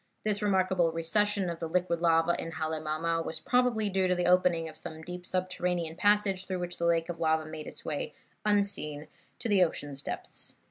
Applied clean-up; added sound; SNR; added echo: none; none; none; none.